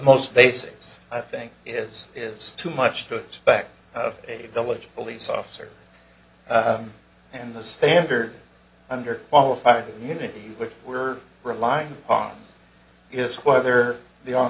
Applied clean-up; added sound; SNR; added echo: none; none; none; none.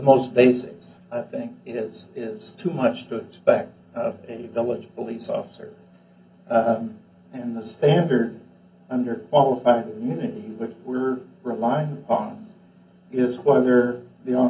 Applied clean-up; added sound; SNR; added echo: none; none; none; reverberation time 0.3 s.